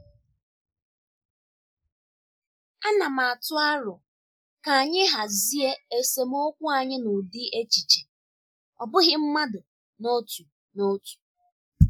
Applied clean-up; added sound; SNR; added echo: none; none; none; none.